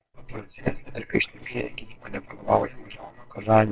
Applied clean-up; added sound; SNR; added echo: neural separator model SepFormer WHAMR!.